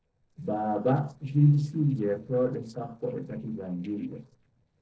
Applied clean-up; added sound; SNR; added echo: neural separator model SepFormer DNS4.